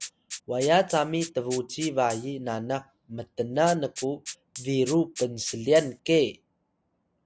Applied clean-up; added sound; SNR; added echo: none; Rattle (instrument); 16 dB; none.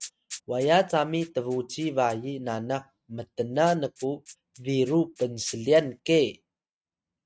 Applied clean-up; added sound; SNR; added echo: neural mask model RNNoise.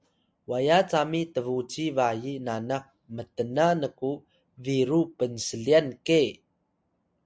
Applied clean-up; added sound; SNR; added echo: none; none; none; none.